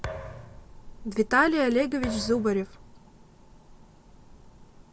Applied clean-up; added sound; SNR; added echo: none; Thump, thud; 12 dB; none.